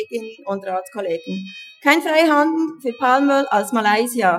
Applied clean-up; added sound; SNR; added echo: classical method Wiener filter.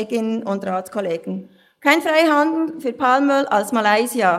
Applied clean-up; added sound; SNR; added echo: neural mask model Resemble Enhance denoiser.